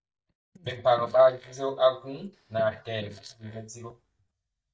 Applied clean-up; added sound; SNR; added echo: neural mask model DeepFilterNet 3.